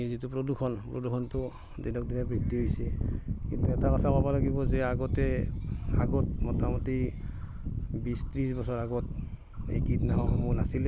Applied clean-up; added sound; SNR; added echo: none; none; none; none.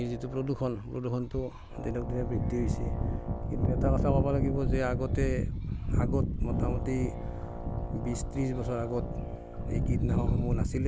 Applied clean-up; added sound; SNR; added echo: none; Brass instrument; 15 dB; none.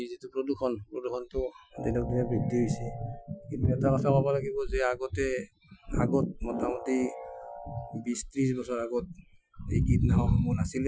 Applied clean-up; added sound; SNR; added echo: classical method Wiener filter.